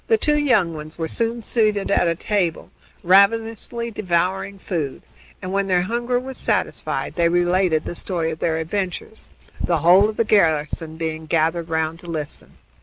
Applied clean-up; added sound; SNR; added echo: none; none; none; none.